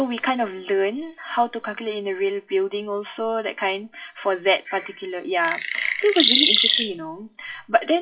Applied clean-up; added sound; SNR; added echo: classical method WPE with log-MMSE.